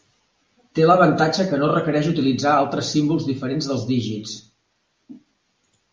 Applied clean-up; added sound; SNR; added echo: none; none; none; none.